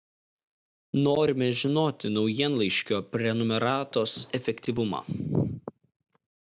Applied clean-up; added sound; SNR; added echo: none; none; none; none.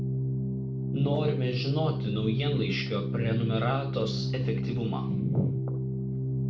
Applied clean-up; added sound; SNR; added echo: none; Organ; -2 dB; reverberation time 0.4 s.